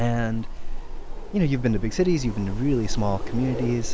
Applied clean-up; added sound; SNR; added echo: none; Wind; 2 dB; none.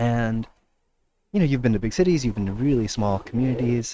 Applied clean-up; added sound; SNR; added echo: neural mask model RNNoise.